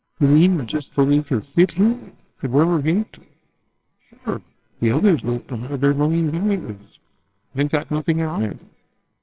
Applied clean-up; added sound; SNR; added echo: neural separator model SepFormer WHAMR!.